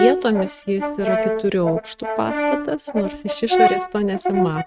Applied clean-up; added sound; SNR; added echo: neural mask model RNNoise.